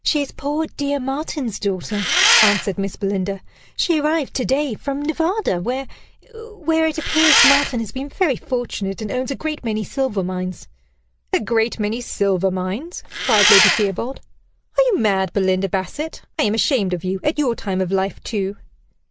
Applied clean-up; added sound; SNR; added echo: none; Engine; -3 dB; none.